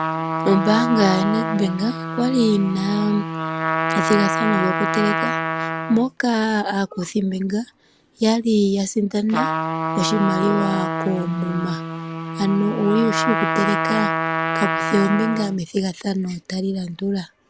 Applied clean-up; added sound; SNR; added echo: none; Trumpet; 3 dB; none.